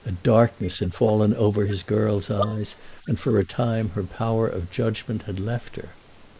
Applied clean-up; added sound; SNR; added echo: neural mask model Resemble Enhance denoiser.